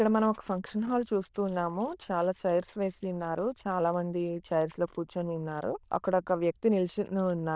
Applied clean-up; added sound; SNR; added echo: neural diffusion model UNIVERSE++.